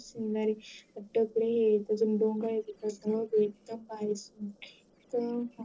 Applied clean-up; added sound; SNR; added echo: neural separator model SepFormer DNS4.